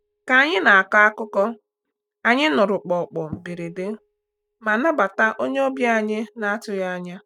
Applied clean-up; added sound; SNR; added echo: neural mask model DeepFilterNet 3.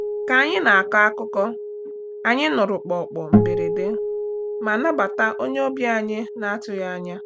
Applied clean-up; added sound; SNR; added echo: none; Acoustic guitar; 3 dB; none.